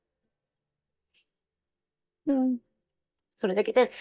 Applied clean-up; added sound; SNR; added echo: neural mask model DeepFilterNet 3.